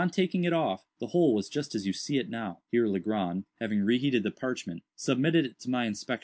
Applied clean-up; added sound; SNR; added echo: none; none; none; none.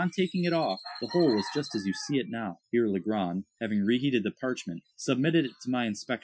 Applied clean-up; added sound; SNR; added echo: classical method Wiener filter.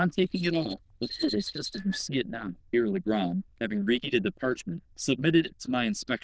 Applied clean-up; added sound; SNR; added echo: neural diffusion model UNIVERSE++.